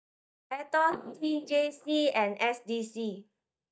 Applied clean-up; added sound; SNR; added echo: neural mask model DeepFilterNet 3.